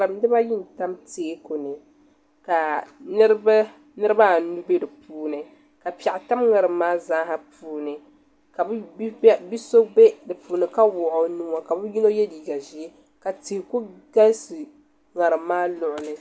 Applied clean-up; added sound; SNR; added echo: none; none; none; none.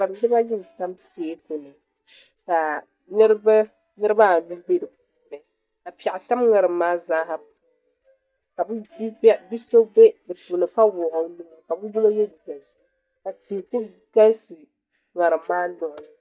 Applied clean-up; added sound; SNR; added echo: neural mask model DeepFilterNet 3.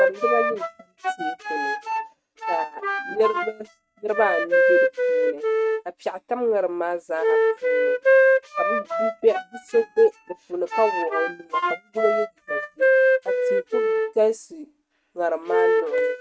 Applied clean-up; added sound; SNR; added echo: neural mask model RNNoise.